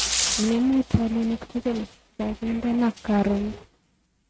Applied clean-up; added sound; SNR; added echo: neural mask model RNNoise.